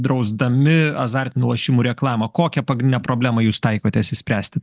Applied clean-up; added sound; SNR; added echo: none; none; none; none.